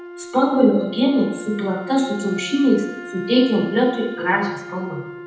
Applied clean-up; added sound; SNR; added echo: none; Wind instrument, woodwind instrument; 14 dB; reverberation time 0.9 s.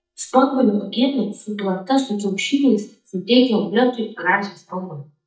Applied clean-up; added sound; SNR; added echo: neural mask model DeepFilterNet 3.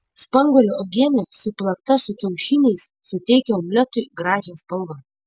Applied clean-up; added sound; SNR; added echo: none; none; none; none.